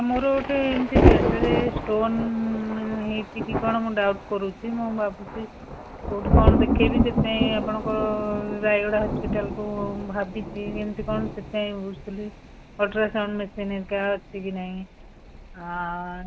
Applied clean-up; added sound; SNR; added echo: none; Thunder; -1 dB; none.